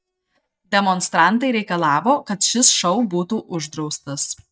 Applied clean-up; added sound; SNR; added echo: neural mask model DeepFilterNet 3.